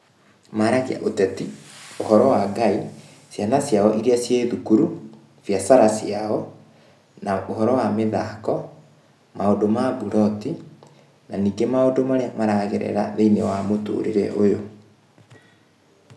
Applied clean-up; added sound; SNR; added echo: none; none; none; none.